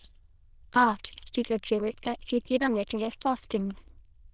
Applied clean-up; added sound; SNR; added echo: neural diffusion model UNIVERSE++.